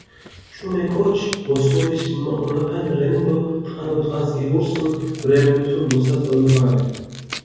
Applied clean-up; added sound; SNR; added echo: none; Tearing; 19 dB; reverberation time 1.3 s.